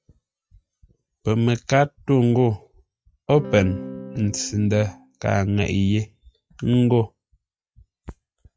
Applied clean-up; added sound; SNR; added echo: classical method log-MMSE.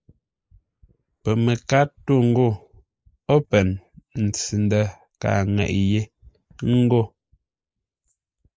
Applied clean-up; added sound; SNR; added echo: neural mask model Resemble Enhance denoiser.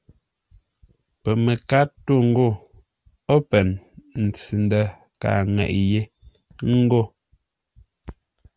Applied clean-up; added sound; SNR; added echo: none; none; none; none.